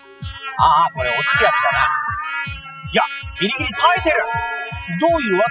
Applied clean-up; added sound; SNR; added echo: classical method spectral subtraction.